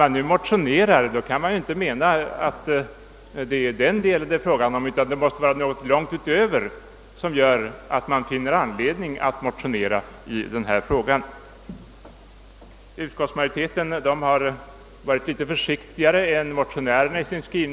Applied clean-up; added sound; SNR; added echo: none; none; none; none.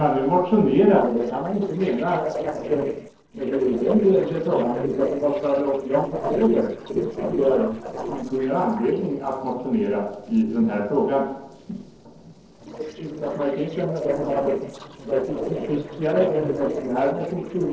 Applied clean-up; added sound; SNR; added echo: neural separator model SepFormer DNS4.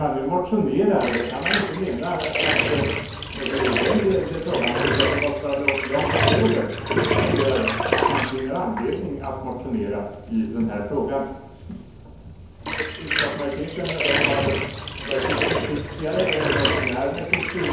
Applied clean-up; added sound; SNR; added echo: none; Bathtub (filling or washing); 0 dB; reverberation time 0.9 s.